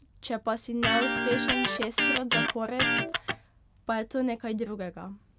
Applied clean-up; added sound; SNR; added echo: none; Electric guitar; -4 dB; none.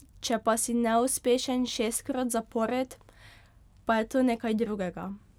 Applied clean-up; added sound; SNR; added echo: none; none; none; none.